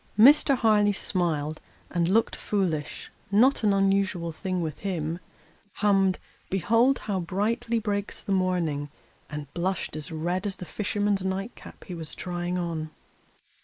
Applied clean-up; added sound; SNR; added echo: neural mask model Resemble Enhance denoiser.